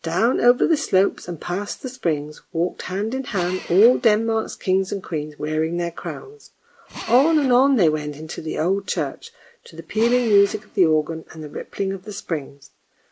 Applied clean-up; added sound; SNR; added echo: none; Drill; 19 dB; none.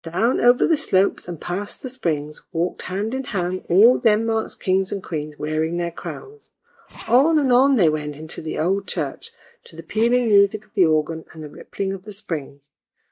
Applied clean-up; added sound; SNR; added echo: neural mask model DeepFilterNet 3.